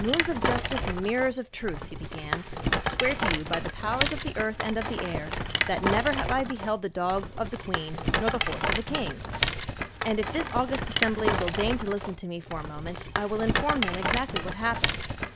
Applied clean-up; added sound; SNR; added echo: none; Rattle; -1 dB; none.